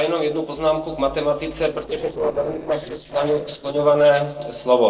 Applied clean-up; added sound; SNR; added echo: neural separator model SepFormer DNS4.